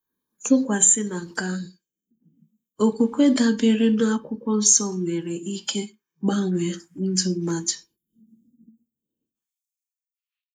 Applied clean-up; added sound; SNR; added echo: neural mask model Resemble Enhance denoiser.